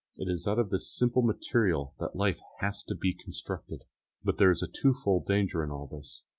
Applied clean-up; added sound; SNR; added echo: none; none; none; none.